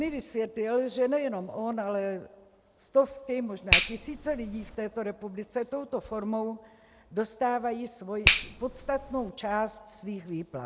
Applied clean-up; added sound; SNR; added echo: none; Finger snapping; 0 dB; none.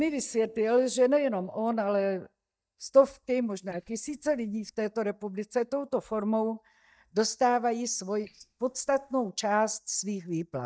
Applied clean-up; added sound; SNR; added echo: neural mask model DeepFilterNet 3.